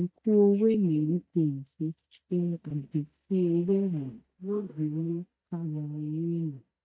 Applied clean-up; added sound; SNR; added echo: neural mask model DeepFilterNet 3.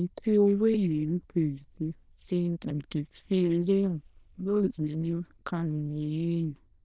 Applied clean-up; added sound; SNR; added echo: neural diffusion model UNIVERSE++.